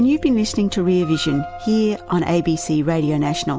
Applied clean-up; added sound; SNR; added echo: none; none; none; none.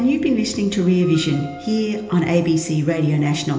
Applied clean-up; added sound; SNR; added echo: none; none; none; reverberation time 1.4 s.